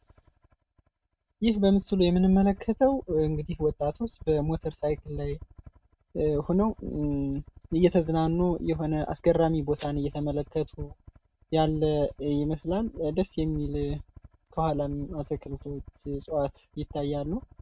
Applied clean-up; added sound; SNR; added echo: neural mask model RNNoise.